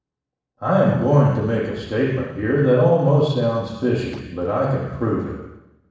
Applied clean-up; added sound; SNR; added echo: neural separator model SepFormer DNS4.